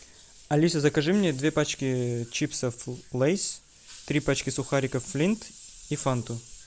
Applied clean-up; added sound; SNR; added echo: none; none; none; none.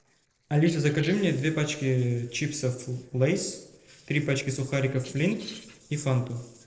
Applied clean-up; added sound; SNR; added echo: neural separator model SepFormer DNS4.